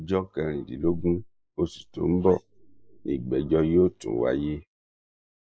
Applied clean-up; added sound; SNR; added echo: neural mask model Resemble Enhance denoiser.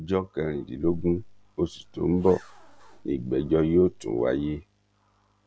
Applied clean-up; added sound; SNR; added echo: none; Zipper (clothing); 16 dB; none.